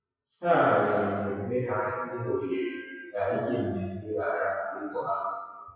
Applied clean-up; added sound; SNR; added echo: classical method WPE with log-MMSE.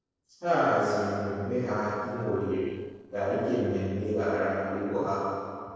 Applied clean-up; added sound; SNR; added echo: neural separator model SepFormer DNS4.